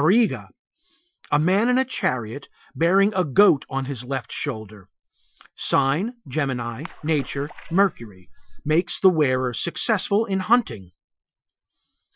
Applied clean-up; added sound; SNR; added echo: classical method Wiener filter.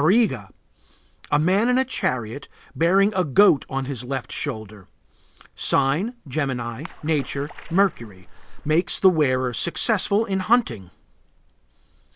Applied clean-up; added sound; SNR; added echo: none; Splash, splatter; 12 dB; none.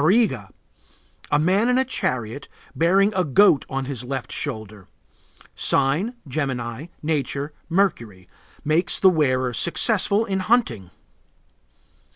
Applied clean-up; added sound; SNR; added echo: none; none; none; none.